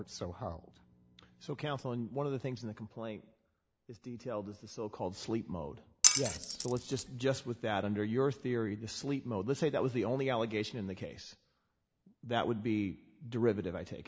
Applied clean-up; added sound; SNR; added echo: none; Glass; -5 dB; none.